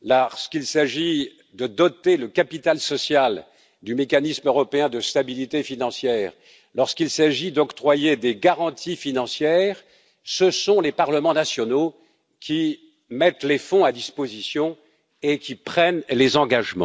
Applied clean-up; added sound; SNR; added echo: none; none; none; none.